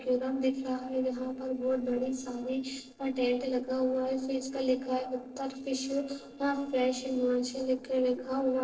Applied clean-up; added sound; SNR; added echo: neural separator model SepFormer DNS4.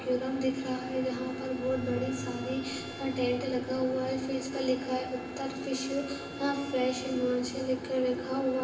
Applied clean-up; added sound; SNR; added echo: none; Bowed string instrument; 19 dB; reverberation time 1.2 s.